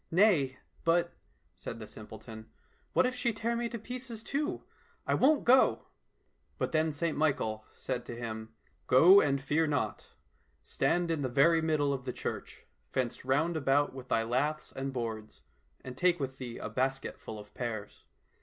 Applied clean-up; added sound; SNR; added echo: none; none; none; none.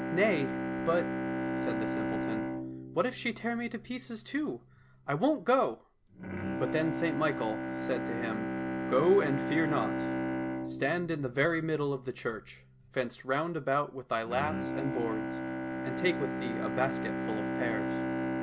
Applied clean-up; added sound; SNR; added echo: none; Bowed string instrument; 3 dB; none.